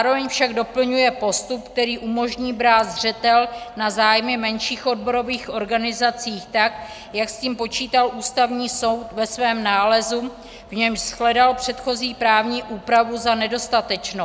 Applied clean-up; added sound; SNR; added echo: none; none; none; none.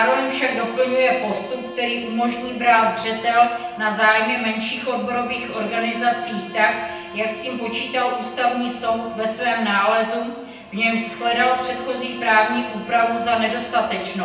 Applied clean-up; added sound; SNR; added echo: none; Bowed string instrument; 17 dB; reverberation time 0.9 s.